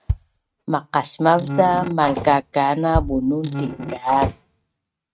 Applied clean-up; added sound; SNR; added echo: neural mask model RNNoise.